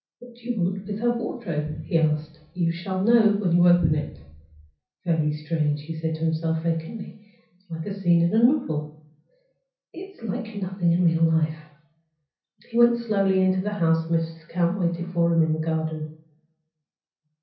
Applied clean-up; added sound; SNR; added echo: none; none; none; reverberation time 0.6 s.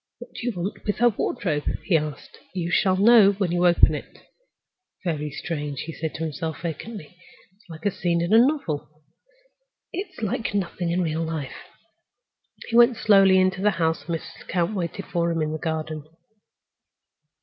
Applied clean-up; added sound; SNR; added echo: none; none; none; none.